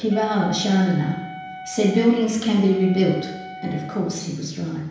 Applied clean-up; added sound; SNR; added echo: none; Wind instrument, woodwind instrument; 17 dB; reverberation time 0.9 s.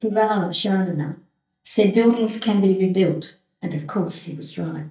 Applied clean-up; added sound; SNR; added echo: neural mask model DeepFilterNet 3.